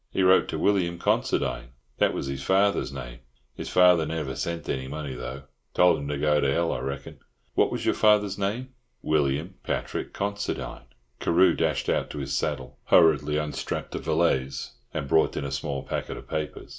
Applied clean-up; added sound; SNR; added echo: neural mask model Resemble Enhance denoiser.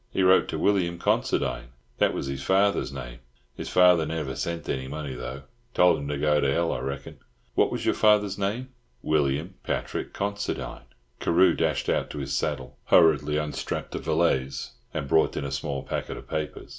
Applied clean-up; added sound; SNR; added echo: none; none; none; none.